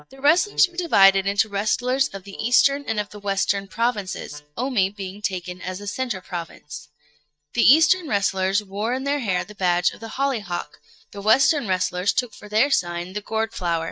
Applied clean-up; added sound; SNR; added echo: neural mask model DeepFilterNet 3.